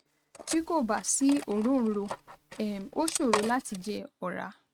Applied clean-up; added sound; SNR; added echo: neural mask model RNNoise.